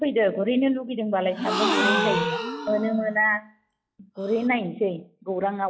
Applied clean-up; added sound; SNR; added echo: classical method log-MMSE.